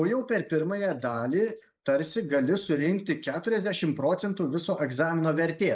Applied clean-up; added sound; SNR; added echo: neural mask model Resemble Enhance denoiser.